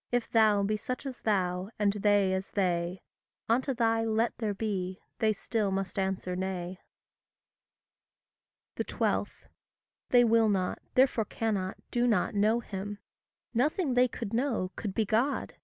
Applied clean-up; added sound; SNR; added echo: none; none; none; none.